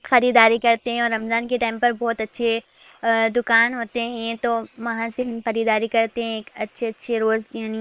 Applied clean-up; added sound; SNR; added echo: neural separator model SepFormer WHAM!.